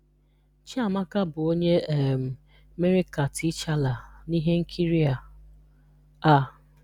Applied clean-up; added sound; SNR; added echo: none; none; none; none.